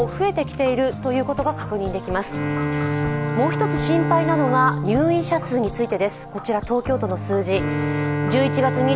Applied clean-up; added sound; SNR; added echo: none; Bowed string instrument; 4 dB; none.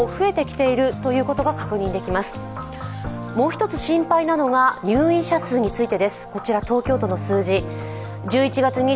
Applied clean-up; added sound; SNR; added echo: none; none; none; none.